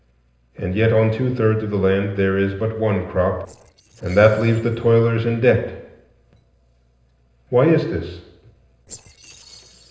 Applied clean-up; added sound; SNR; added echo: neural separator model SepFormer DNS4.